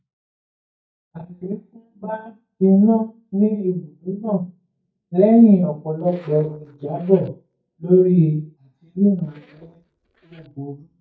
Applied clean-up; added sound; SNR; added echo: neural mask model DeepFilterNet 3.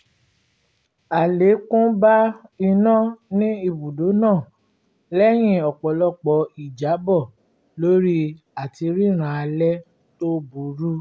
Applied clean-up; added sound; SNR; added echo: none; none; none; none.